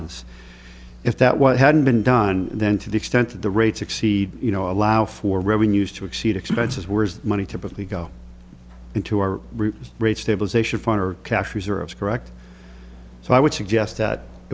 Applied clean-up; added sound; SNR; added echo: none; none; none; none.